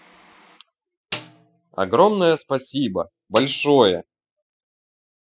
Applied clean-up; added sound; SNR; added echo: classical method spectral subtraction.